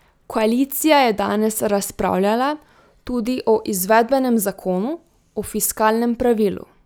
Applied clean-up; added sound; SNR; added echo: none; none; none; none.